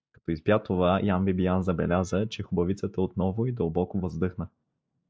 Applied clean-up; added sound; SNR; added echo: neural mask model DeepFilterNet 3.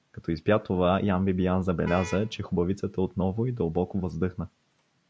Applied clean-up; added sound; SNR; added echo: none; Vehicle horn, car horn, honking; 14 dB; none.